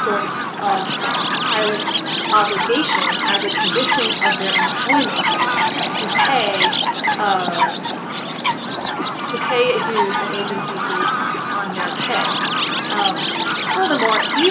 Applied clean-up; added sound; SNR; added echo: none; Chirp, tweet; -3 dB; reverberation time 0.8 s.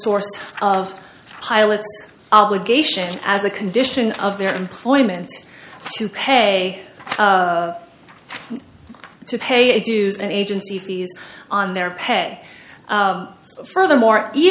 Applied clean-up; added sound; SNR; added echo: none; none; none; none.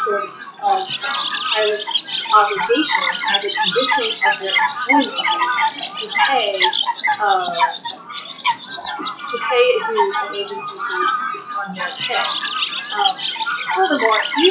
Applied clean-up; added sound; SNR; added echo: classical method WPE with log-MMSE.